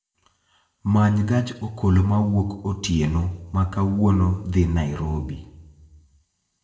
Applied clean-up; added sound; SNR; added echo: none; none; none; reverberation time 0.8 s.